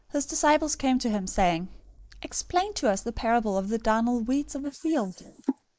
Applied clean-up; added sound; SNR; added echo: neural mask model Resemble Enhance denoiser.